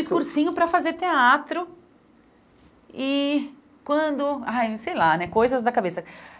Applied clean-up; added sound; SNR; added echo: none; none; none; none.